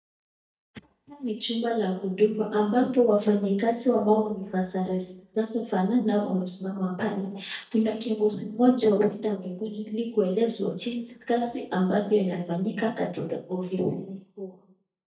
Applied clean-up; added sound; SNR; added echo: neural mask model DeepFilterNet 3.